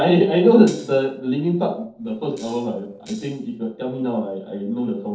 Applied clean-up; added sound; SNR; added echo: neural separator model SepFormer DNS4.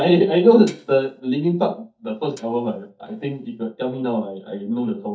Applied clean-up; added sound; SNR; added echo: neural mask model DeepFilterNet 3.